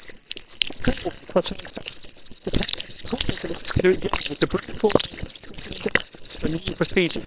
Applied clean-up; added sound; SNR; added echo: neural separator model SepFormer WHAM!.